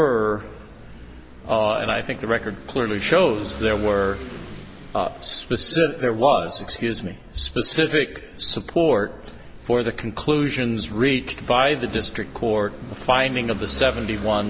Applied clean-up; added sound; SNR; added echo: none; Engine / Vehicle; 16 dB; none.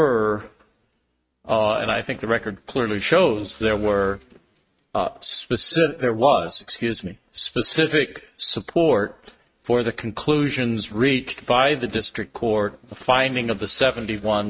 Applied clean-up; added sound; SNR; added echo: neural mask model RNNoise.